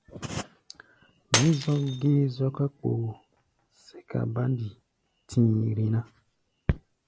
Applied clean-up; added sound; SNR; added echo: none; Shatter; 11 dB; none.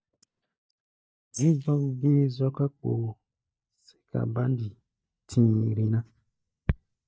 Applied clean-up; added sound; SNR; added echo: neural mask model DeepFilterNet 3.